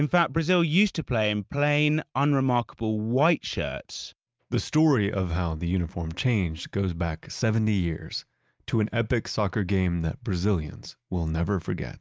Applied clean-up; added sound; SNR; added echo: none; none; none; none.